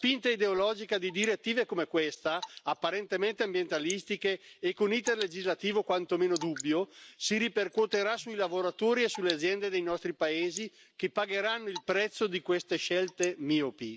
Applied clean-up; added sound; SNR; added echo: none; Drip / Water; 18 dB; none.